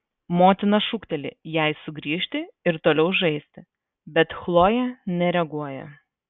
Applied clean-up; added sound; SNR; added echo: none; none; none; none.